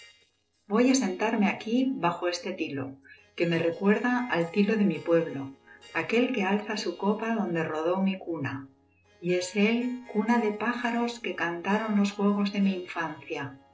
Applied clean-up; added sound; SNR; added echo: neural separator model SepFormer DNS4.